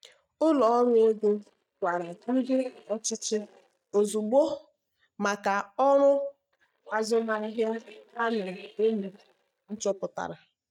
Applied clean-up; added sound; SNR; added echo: neural mask model DeepFilterNet 3.